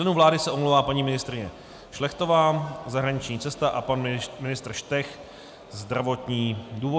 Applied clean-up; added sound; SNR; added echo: none; none; none; none.